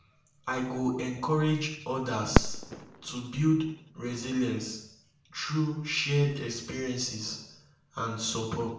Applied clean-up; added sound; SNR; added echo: none; Fireworks; 6 dB; reverberation time 0.6 s.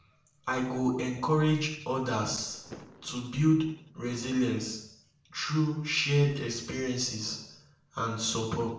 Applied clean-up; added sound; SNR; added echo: neural separator model SepFormer DNS4.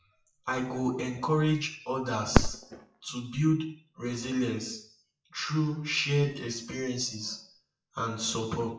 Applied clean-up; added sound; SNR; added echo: classical method WPE with log-MMSE.